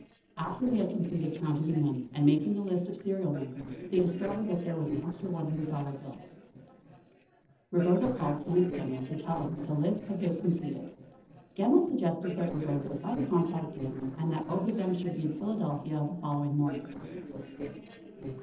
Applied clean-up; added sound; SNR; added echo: neural separator model SepFormer DNS4.